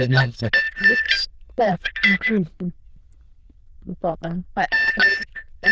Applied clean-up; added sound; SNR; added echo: neural diffusion model UNIVERSE++.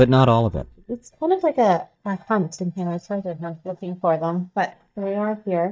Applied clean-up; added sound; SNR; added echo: neural mask model DeepFilterNet 3.